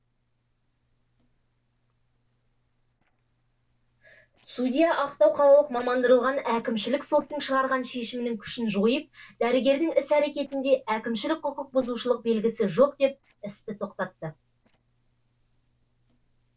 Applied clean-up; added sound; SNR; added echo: neural separator model SepFormer DNS4.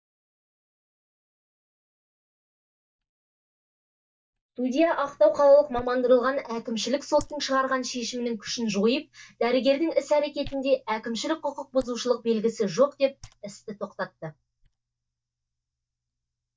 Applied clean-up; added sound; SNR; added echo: neural mask model DeepFilterNet 3.